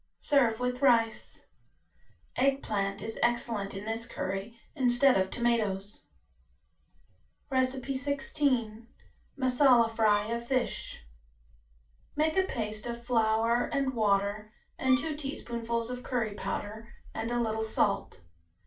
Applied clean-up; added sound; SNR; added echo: neural separator model SepFormer DNS4.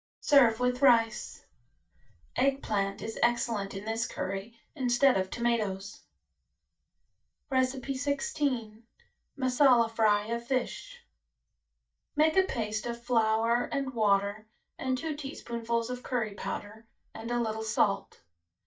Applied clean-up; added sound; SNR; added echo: neural mask model DeepFilterNet 3.